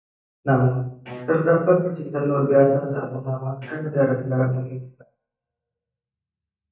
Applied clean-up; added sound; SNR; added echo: neural mask model DeepFilterNet 3.